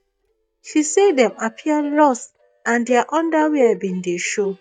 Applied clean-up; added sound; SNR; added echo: neural mask model DeepFilterNet 3.